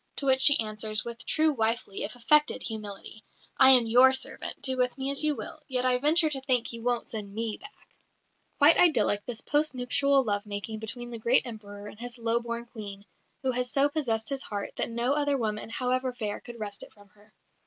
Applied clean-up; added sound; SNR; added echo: none; none; none; none.